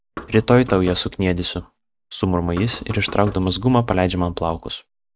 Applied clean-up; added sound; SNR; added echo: none; Knock; 19 dB; none.